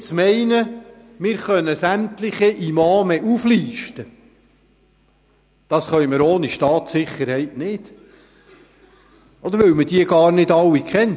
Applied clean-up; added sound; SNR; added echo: none; none; none; none.